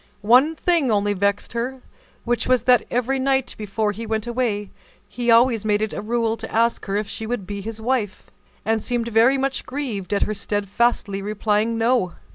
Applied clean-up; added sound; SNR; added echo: none; none; none; none.